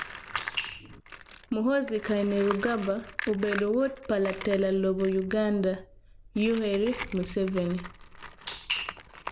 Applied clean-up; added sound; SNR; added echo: none; Tools; 13 dB; none.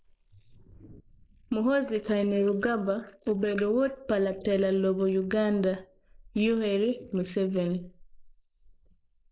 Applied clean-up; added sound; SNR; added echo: neural mask model Resemble Enhance denoiser.